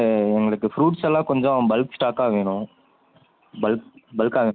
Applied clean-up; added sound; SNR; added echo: none; none; none; none.